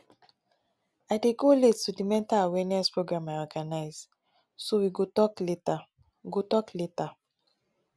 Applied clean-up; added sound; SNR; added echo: none; none; none; none.